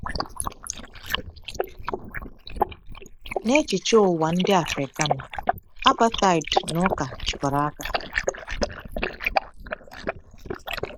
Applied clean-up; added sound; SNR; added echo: neural mask model Resemble Enhance denoiser.